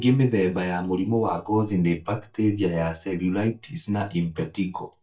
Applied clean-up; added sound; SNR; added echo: neural mask model DeepFilterNet 3.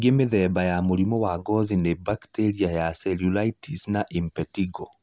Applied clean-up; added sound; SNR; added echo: none; none; none; none.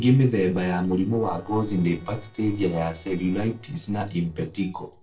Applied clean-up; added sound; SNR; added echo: neural separator model SepFormer DNS4.